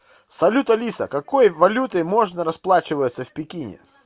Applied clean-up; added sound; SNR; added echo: none; none; none; none.